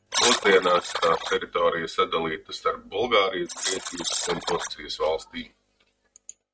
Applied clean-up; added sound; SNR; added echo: neural mask model RNNoise.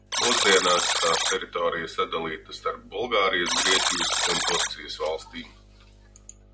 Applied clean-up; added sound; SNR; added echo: none; Alarm; 0 dB; none.